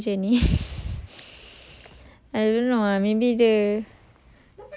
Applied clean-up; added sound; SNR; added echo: none; none; none; none.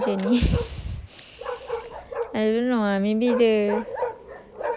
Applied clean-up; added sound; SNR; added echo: none; Bark; 7 dB; none.